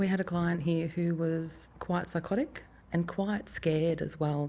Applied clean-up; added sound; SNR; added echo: none; none; none; none.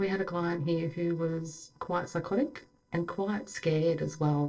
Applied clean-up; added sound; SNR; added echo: neural separator model SepFormer DNS4.